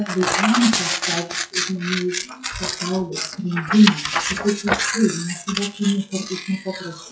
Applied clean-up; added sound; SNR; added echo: classical method WPE with log-MMSE.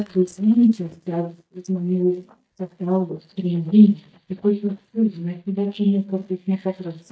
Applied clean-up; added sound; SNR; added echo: neural mask model DeepFilterNet 3.